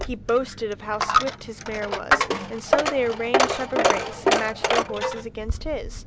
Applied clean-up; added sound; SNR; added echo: none; Coin (dropping); -4 dB; none.